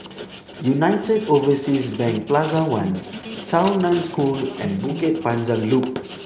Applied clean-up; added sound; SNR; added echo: none; Electric guitar + Writing; 10 dB; none.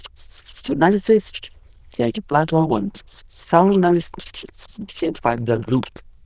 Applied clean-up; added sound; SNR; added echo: neural diffusion model UNIVERSE++.